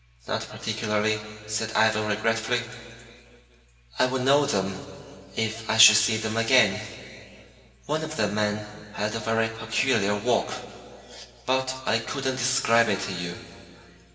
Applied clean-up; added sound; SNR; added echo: none; none; none; reverberation time 2.3 s.